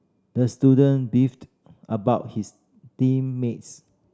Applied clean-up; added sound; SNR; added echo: none; none; none; none.